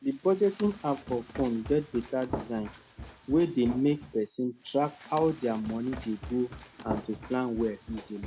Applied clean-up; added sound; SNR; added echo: none; Run; 13 dB; none.